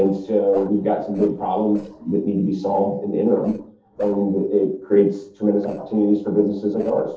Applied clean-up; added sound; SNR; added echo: neural separator model SepFormer DNS4.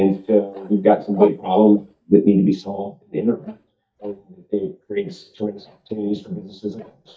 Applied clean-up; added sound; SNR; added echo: neural mask model DeepFilterNet 3.